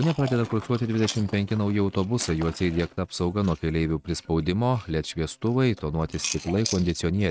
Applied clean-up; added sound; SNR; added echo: neural mask model RNNoise.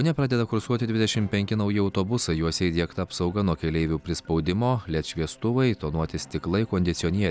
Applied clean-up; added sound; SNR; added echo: none; none; none; none.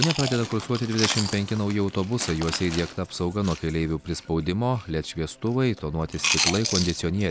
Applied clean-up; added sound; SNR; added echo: none; Chewing, mastication; 7 dB; none.